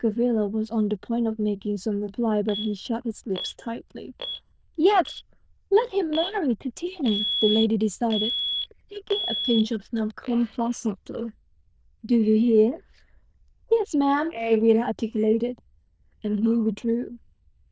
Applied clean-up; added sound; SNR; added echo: neural diffusion model UNIVERSE++.